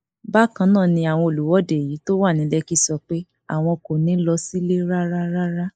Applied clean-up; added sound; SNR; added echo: neural mask model Resemble Enhance denoiser.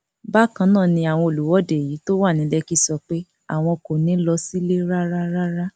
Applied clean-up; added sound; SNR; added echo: none; none; none; none.